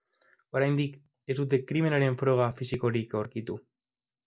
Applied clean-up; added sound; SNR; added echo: none; none; none; none.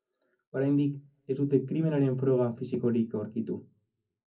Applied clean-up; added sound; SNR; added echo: none; none; none; reverberation time 0.4 s.